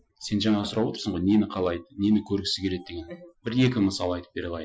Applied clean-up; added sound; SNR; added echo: classical method Wiener filter.